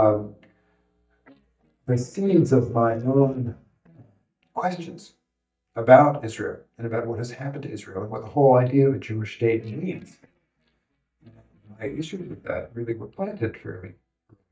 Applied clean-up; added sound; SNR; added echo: neural mask model DeepFilterNet 3.